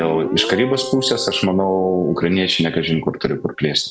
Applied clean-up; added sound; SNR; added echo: none; Guitar; 12 dB; none.